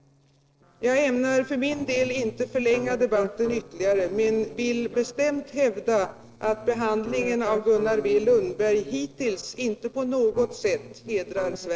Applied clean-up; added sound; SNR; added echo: neural separator model SepFormer DNS4.